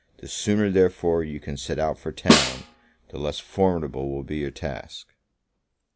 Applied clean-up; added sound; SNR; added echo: none; Snare drum; -3 dB; none.